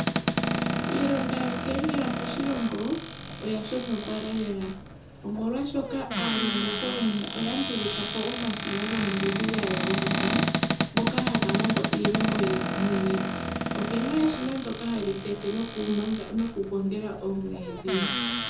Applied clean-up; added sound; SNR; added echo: none; Cupboard open or close; 0 dB; reverberation time 0.5 s.